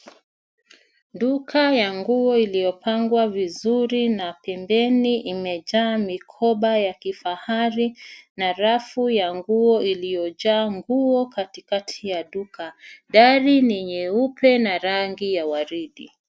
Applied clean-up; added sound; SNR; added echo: none; none; none; none.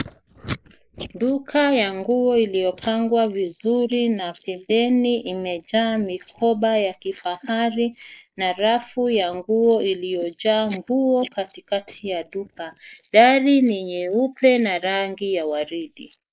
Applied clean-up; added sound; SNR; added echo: neural mask model Resemble Enhance denoiser.